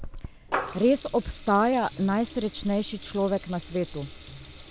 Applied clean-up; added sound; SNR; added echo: none; Water tap, faucet / Liquid; 11 dB; none.